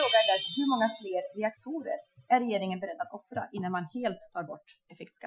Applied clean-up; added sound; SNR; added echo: classical method Wiener filter.